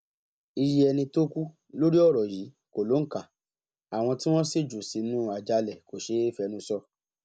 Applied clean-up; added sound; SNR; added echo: none; none; none; none.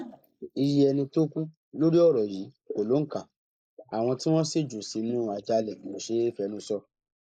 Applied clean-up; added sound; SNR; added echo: neural mask model Resemble Enhance denoiser.